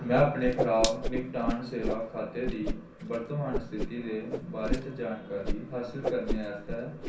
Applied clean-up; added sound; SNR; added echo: none; Whoosh, swoosh, swish; 3 dB; reverberation time 0.6 s.